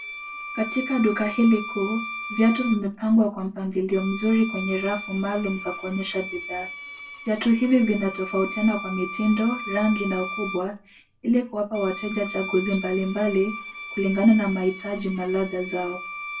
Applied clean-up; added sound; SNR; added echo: none; Bowed string instrument; 11 dB; reverberation time 0.2 s.